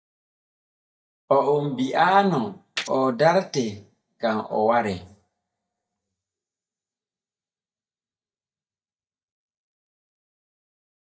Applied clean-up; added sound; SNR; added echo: neural mask model DeepFilterNet 3.